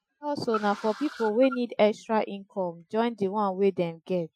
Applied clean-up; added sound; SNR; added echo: classical method Wiener filter.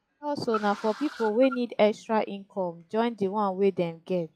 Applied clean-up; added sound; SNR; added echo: classical method log-MMSE.